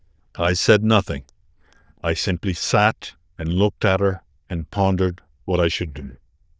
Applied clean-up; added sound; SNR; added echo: neural diffusion model UNIVERSE++.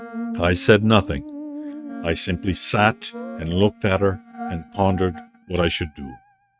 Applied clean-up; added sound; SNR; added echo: neural mask model RNNoise.